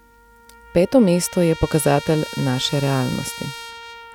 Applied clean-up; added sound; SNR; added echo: none; Trumpet; 15 dB; none.